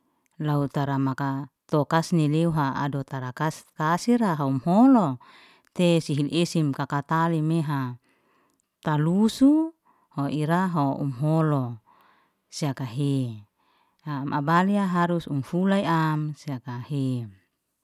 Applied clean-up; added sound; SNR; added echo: none; none; none; none.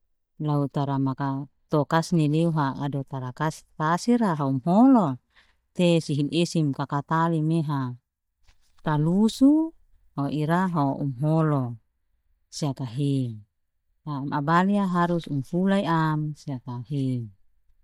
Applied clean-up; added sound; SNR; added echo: neural mask model DeepFilterNet 3.